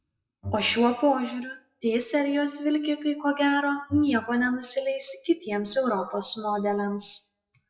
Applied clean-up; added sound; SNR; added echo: classical method WPE with log-MMSE.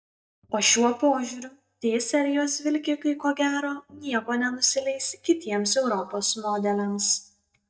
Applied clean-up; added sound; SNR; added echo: neural mask model DeepFilterNet 3.